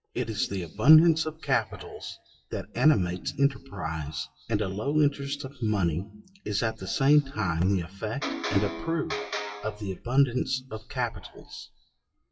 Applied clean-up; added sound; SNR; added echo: classical method WPE with log-MMSE.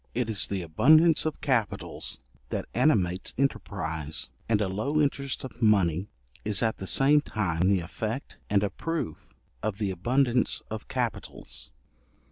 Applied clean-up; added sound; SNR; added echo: none; none; none; none.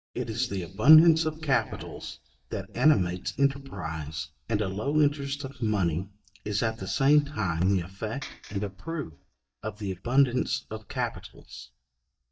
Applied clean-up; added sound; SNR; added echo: neural mask model DeepFilterNet 3.